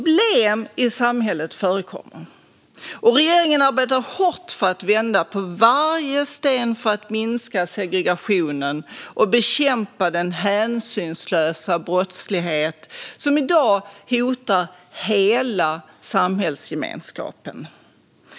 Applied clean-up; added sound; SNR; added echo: none; none; none; none.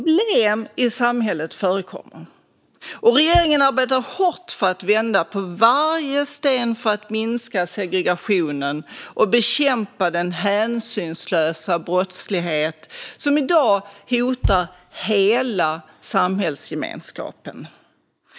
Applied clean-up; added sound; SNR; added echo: neural mask model DeepFilterNet 3.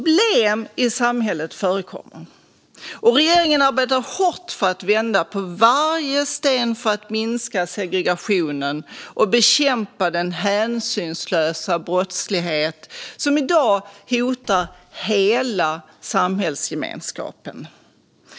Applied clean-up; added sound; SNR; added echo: neural separator model SepFormer DNS4.